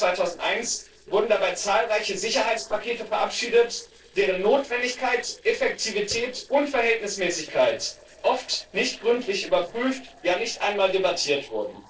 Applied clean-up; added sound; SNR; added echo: neural separator model SepFormer DNS4.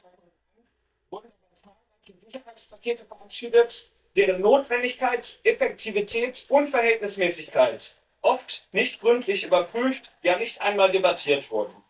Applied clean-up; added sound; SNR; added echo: neural mask model DeepFilterNet 3.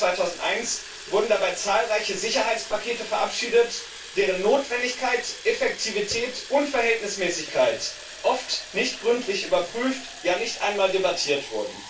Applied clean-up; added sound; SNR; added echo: none; Fill (with liquid) / Water tap, faucet; 15 dB; reverberation time 0.2 s.